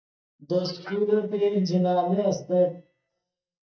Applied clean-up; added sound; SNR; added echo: neural mask model DeepFilterNet 3.